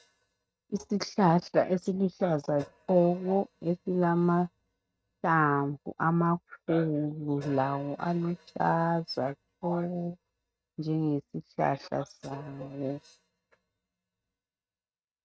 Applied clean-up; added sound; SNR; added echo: neural mask model RNNoise.